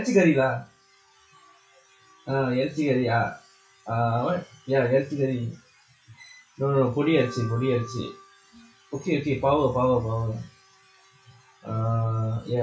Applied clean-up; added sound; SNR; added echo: classical method log-MMSE.